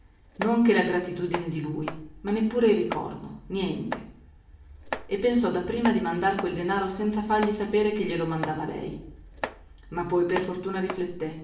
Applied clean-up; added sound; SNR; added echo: none; Domestic sounds, home sounds; 13 dB; reverberation time 0.6 s.